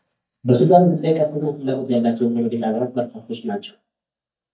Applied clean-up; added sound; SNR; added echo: neural mask model DeepFilterNet 3.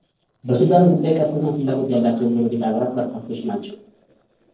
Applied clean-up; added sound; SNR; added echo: neural separator model SepFormer DNS4.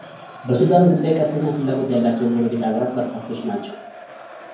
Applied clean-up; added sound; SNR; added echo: none; Crowd; 18 dB; reverberation time 0.9 s.